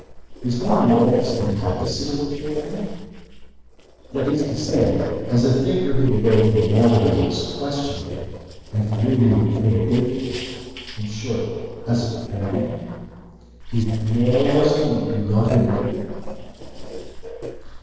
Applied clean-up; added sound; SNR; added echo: neural separator model SepFormer DNS4.